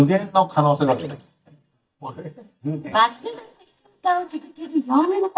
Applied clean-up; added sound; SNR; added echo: neural mask model DeepFilterNet 3.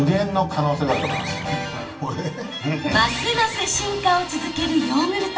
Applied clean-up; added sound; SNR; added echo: none; Bird; 12 dB; reverberation time 0.3 s.